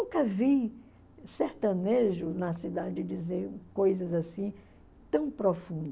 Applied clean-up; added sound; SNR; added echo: none; none; none; none.